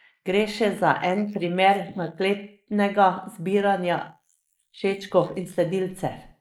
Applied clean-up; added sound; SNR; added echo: neural mask model Resemble Enhance denoiser.